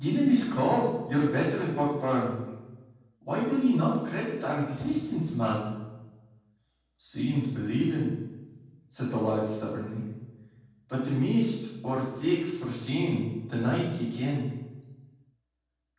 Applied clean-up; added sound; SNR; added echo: none; none; none; reverberation time 1.2 s.